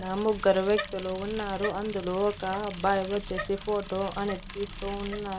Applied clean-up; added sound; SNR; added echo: none; Bicycle; 9 dB; none.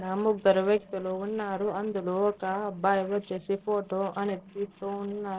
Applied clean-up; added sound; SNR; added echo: neural separator model SepFormer DNS4.